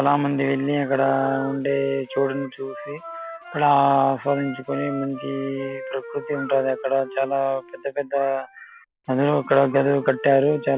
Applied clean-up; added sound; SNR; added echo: none; Wind instrument, woodwind instrument; 15 dB; none.